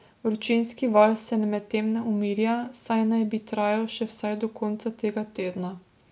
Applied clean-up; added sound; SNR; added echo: none; none; none; none.